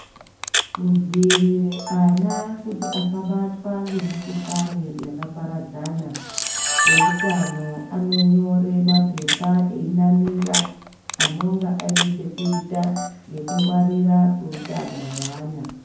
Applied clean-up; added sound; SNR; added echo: none; Camera; 6 dB; reverberation time 0.9 s.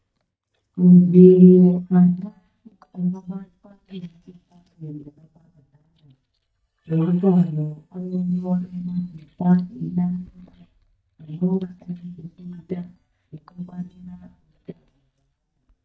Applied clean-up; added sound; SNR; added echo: neural mask model DeepFilterNet 3.